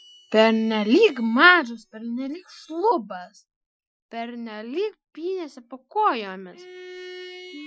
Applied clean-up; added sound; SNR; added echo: classical method Wiener filter.